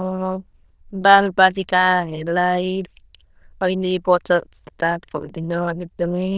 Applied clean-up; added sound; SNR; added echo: neural diffusion model UNIVERSE++.